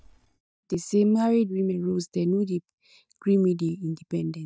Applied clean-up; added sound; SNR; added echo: neural mask model DeepFilterNet 3.